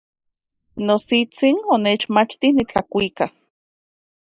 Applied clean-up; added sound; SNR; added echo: neural mask model Resemble Enhance denoiser.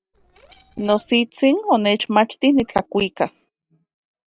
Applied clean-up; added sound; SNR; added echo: neural separator model SepFormer DNS4.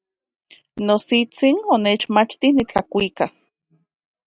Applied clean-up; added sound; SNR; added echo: none; none; none; none.